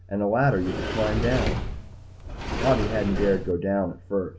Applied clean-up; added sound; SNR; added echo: none; Sliding door; 3 dB; none.